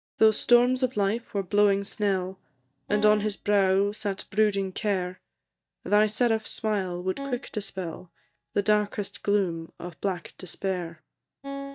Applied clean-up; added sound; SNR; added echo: neural mask model DeepFilterNet 3.